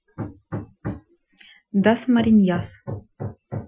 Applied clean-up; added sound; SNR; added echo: classical method Wiener filter.